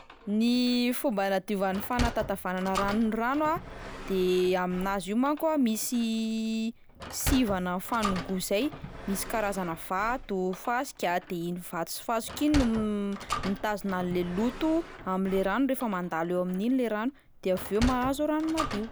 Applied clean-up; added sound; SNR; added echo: none; Sliding door; 10 dB; none.